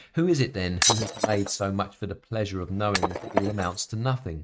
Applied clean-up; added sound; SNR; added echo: neural mask model RNNoise.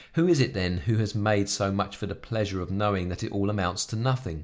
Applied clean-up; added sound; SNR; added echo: none; none; none; none.